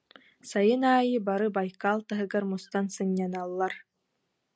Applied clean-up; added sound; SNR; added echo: none; none; none; none.